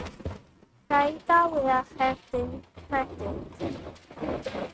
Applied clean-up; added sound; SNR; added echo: neural mask model RNNoise.